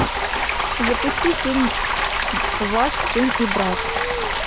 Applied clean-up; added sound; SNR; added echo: none; Stream + Frying (food); -2 dB; none.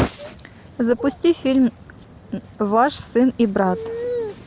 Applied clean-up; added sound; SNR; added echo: none; none; none; none.